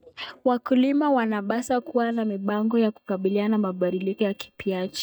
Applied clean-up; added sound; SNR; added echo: neural mask model DeepFilterNet 3.